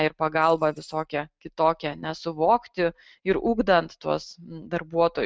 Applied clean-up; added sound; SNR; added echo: neural mask model RNNoise.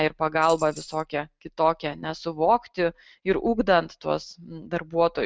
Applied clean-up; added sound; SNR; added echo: none; Tambourine; 19 dB; none.